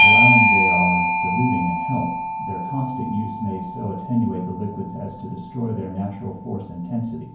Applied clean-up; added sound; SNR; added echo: none; Bell / Doorbell; -3 dB; reverberation time 0.9 s.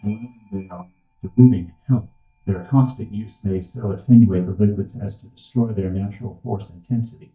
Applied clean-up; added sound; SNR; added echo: neural mask model DeepFilterNet 3.